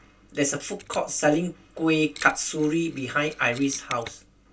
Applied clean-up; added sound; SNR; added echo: none; Mechanisms; 20 dB; reverberation time 0.2 s.